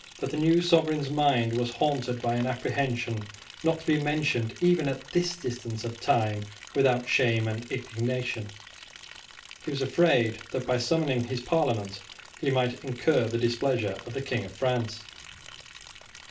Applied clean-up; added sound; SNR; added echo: none; Liquid; 19 dB; reverberation time 0.2 s.